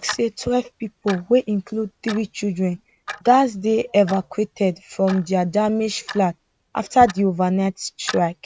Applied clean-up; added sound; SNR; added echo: neural mask model RNNoise.